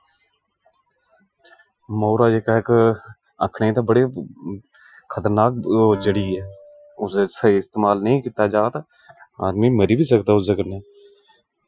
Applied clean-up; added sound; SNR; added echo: classical method Wiener filter.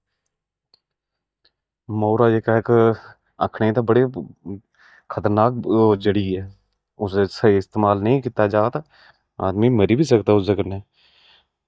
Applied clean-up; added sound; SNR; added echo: neural mask model DeepFilterNet 3.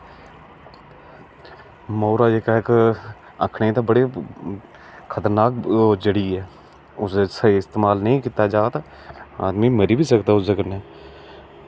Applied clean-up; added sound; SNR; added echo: none; none; none; none.